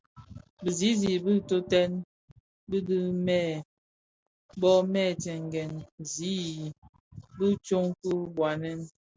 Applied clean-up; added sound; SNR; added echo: none; none; none; none.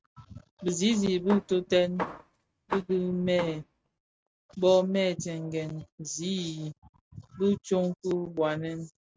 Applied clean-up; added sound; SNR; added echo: neural mask model RNNoise.